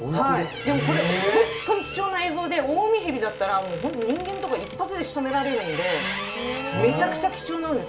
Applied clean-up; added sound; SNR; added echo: none; Squeak; 12 dB; reverberation time 0.3 s.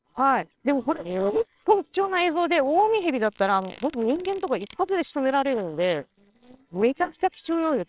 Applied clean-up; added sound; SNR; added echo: neural separator model SepFormer WHAMR!.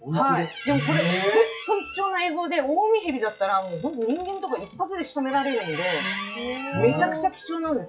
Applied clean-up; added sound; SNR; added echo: classical method WPE with log-MMSE.